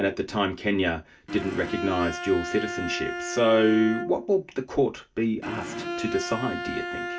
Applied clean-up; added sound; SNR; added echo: none; Bowed string instrument; 8 dB; reverberation time 0.2 s.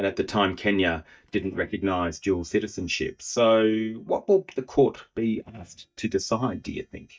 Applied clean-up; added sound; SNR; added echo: neural mask model DeepFilterNet 3.